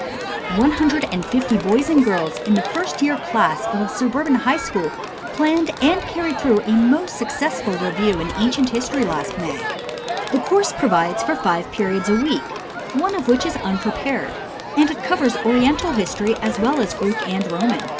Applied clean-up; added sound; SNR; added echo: none; Crowd; 7 dB; none.